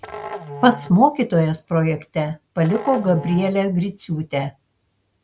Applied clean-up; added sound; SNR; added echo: none; Musical instrument; 16 dB; none.